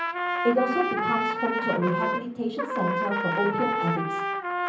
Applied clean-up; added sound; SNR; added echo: none; Trumpet; 0 dB; reverberation time 0.6 s.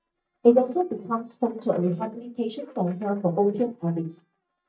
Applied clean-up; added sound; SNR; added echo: neural mask model DeepFilterNet 3.